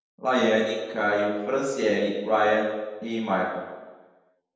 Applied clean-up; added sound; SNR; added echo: none; none; none; reverberation time 1.1 s.